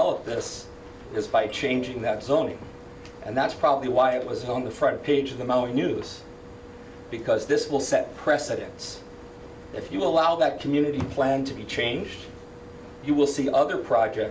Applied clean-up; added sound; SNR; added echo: none; none; none; none.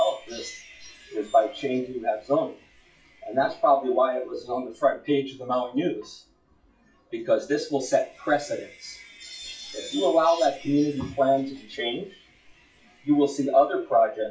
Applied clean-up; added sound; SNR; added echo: classical method WPE with log-MMSE.